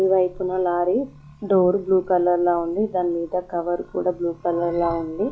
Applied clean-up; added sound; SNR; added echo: classical method log-MMSE.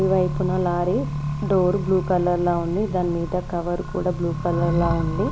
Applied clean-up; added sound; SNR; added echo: none; Accelerating, revving, vroom; 4 dB; none.